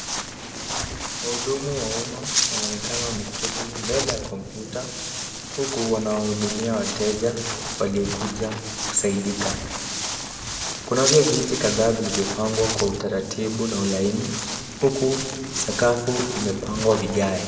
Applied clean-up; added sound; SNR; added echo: none; Walk, footsteps; 4 dB; reverberation time 1.7 s.